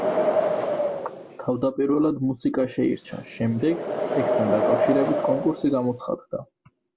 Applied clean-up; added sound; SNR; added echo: none; Wind; 1 dB; none.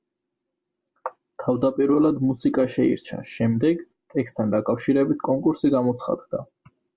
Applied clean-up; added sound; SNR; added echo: none; none; none; none.